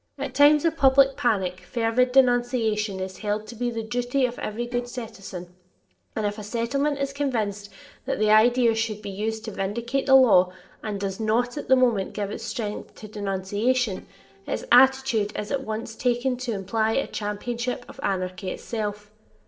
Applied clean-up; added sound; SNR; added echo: neural separator model SepFormer DNS4.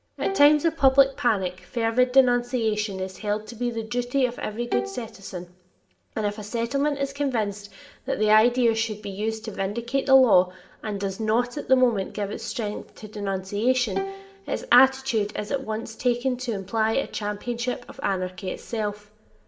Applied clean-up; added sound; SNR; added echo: none; Bowed string instrument; 11 dB; reverberation time 0.5 s.